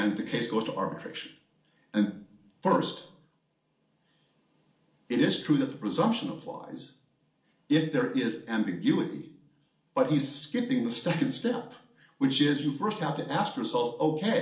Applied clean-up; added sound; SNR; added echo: none; none; none; reverberation time 0.4 s.